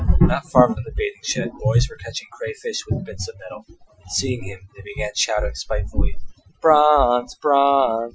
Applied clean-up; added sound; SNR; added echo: classical method Wiener filter.